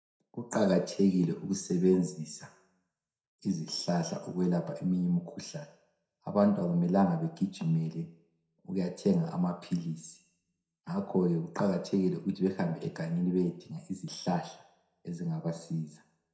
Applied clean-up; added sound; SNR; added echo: none; none; none; reverberation time 0.5 s.